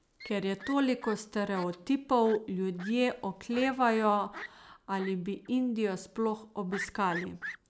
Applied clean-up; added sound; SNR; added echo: none; Fowl; 16 dB; none.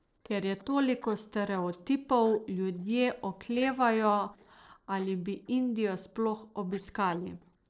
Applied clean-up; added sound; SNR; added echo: neural separator model SepFormer DNS4.